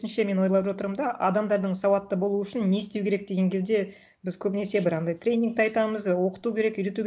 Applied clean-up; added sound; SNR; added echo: none; none; none; none.